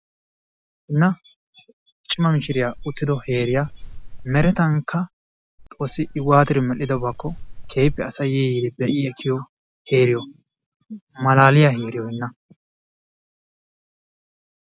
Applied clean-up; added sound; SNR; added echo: none; Wind; 11 dB; none.